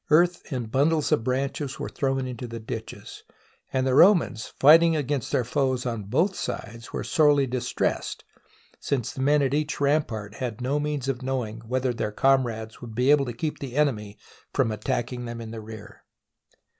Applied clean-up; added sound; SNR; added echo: none; none; none; none.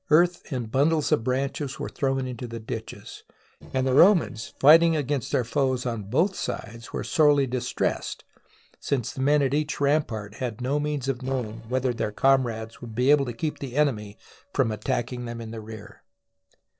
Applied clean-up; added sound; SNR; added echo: neural separator model SepFormer DNS4.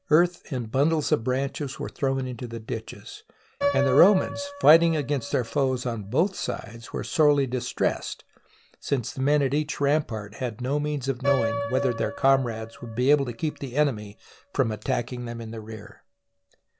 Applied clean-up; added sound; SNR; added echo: none; Piano; 11 dB; none.